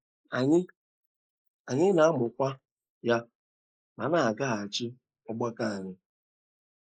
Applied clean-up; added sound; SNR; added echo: neural mask model Resemble Enhance denoiser.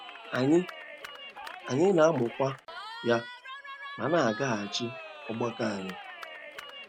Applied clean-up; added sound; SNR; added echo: none; Cheering; 13 dB; none.